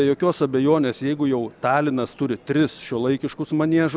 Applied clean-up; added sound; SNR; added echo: none; none; none; none.